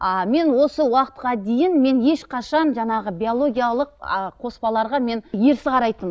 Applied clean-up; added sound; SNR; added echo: none; none; none; none.